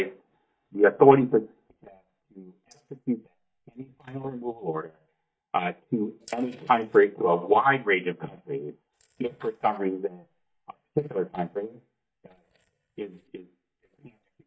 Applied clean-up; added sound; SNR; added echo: neural mask model DeepFilterNet 3.